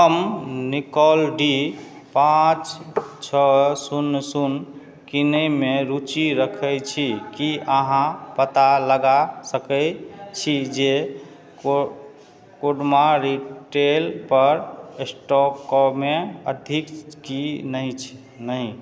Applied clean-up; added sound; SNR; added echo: none; none; none; none.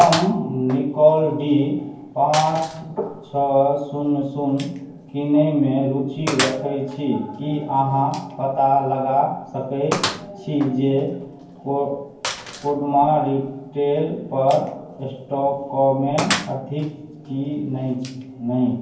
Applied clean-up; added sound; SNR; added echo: none; Gunshot, gunfire; 12 dB; reverberation time 0.9 s.